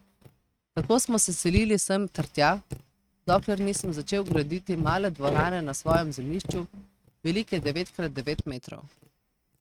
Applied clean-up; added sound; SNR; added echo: neural mask model RNNoise.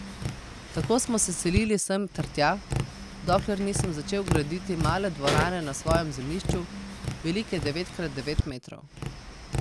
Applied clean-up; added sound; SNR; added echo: none; Tap; 3 dB; none.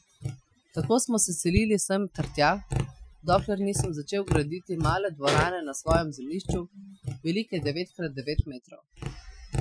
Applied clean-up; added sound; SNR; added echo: classical method Wiener filter.